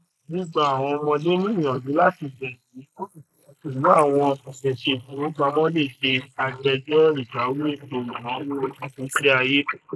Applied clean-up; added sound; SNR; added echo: neural mask model Resemble Enhance denoiser.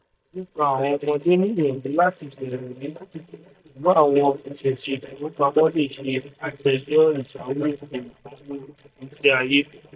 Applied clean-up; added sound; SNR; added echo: neural mask model DeepFilterNet 3.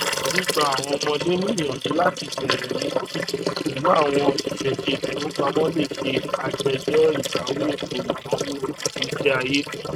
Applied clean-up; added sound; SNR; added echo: neural mask model RNNoise.